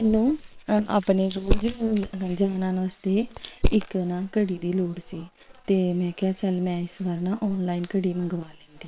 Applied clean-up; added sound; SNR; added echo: neural separator model SepFormer WHAM!.